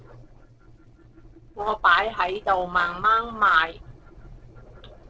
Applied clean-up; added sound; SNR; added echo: neural separator model SepFormer DNS4.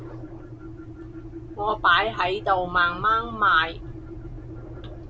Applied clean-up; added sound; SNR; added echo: none; Engine; 12 dB; none.